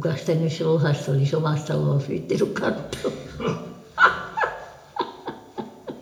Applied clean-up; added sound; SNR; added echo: none; none; none; reverberation time 0.6 s.